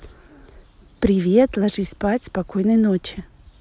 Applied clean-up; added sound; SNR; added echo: none; none; none; none.